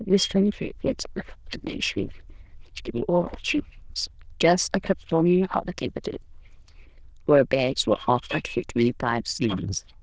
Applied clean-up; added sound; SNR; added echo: neural diffusion model UNIVERSE++.